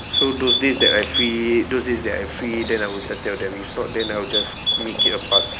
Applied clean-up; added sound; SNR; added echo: none; Bird; 0 dB; none.